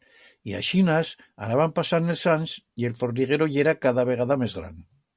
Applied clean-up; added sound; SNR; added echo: none; none; none; none.